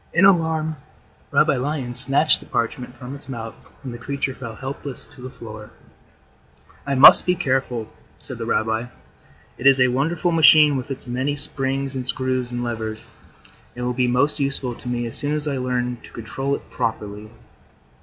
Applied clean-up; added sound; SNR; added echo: none; none; none; none.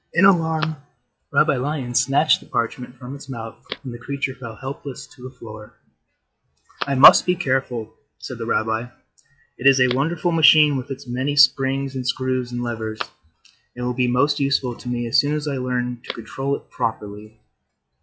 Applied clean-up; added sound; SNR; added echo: classical method log-MMSE.